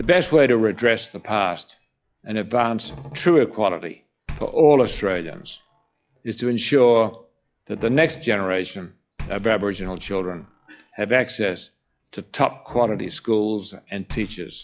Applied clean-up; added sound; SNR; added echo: classical method log-MMSE.